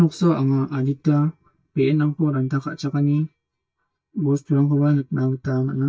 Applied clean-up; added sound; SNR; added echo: neural mask model DeepFilterNet 3.